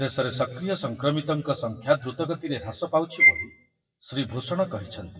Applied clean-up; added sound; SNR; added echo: classical method WPE with log-MMSE.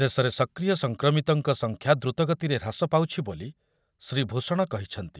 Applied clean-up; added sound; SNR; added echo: none; none; none; none.